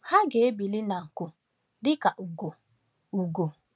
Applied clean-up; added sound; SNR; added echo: none; none; none; none.